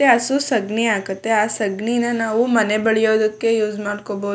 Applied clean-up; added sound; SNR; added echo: none; none; none; none.